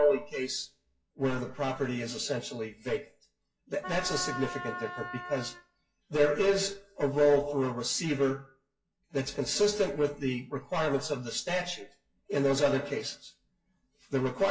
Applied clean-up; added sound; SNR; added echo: classical method WPE with log-MMSE.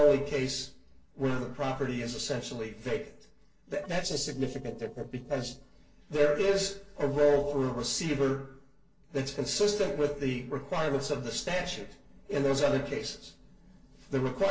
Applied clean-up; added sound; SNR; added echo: neural separator model SepFormer DNS4.